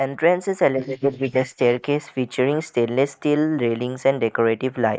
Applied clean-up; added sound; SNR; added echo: neural mask model Resemble Enhance denoiser.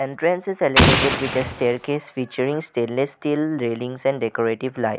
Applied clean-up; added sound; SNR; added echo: none; Explosion; -4 dB; none.